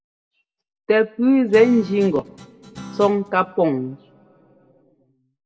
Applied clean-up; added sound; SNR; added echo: none; Guitar; 17 dB; reverberation time 1.7 s.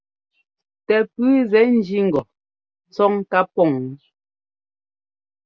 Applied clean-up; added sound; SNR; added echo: none; none; none; none.